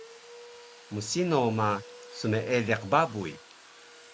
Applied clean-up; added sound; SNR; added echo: none; Domestic sounds, home sounds; 19 dB; none.